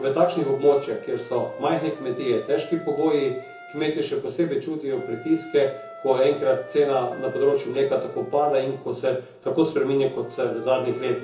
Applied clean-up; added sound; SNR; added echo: none; Wind instrument, woodwind instrument; 17 dB; reverberation time 0.6 s.